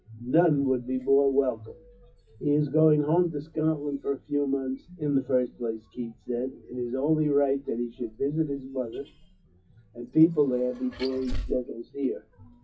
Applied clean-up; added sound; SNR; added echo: classical method WPE with log-MMSE.